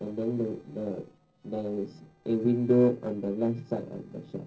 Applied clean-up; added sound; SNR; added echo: neural separator model SepFormer DNS4.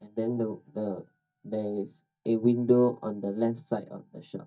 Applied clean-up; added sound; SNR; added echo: neural mask model DeepFilterNet 3.